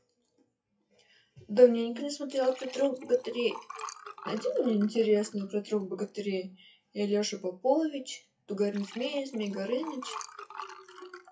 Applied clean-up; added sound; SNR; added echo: classical method WPE with log-MMSE.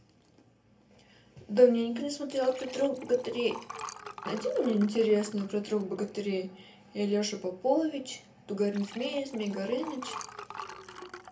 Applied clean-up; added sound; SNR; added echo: none; Liquid; 16 dB; reverberation time 0.3 s.